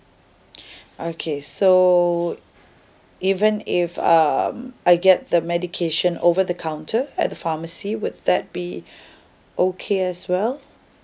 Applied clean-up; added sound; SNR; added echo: none; none; none; none.